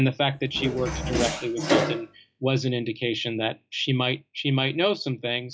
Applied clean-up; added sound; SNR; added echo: classical method log-MMSE.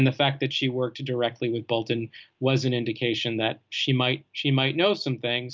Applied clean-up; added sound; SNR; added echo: none; none; none; none.